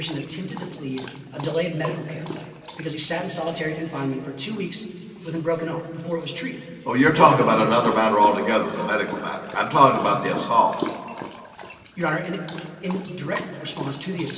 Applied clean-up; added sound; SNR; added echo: none; Dog; 15 dB; reverberation time 2.5 s.